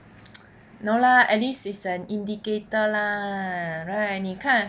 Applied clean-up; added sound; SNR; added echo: none; none; none; none.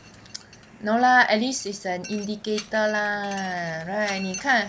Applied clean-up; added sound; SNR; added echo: none; Mechanisms; 18 dB; none.